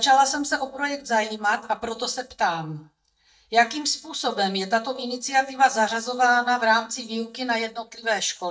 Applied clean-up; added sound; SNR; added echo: neural mask model DeepFilterNet 3.